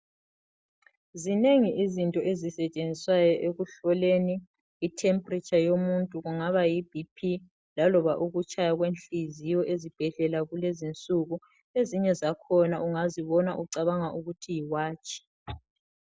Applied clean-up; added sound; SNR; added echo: none; none; none; none.